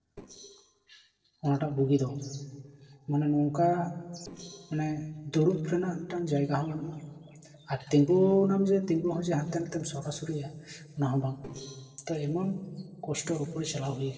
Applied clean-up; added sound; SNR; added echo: neural separator model SepFormer DNS4.